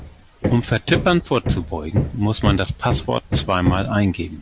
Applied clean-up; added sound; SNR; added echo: none; Hammer; 4 dB; none.